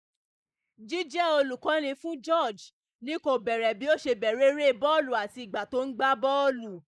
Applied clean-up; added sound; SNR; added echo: neural mask model Resemble Enhance denoiser.